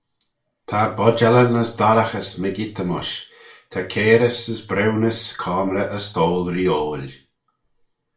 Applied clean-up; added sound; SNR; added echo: none; none; none; reverberation time 0.3 s.